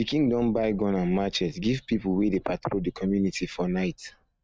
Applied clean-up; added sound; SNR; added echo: neural mask model RNNoise.